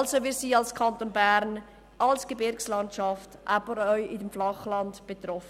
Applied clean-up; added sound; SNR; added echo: none; none; none; none.